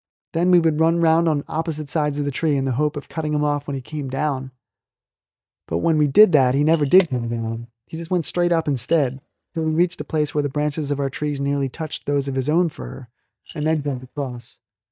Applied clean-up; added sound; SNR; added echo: neural mask model DeepFilterNet 3.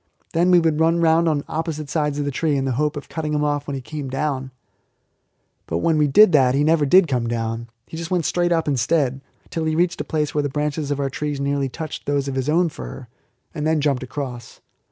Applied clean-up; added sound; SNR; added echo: none; none; none; none.